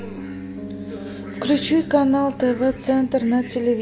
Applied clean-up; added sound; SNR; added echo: none; Piano; 13 dB; none.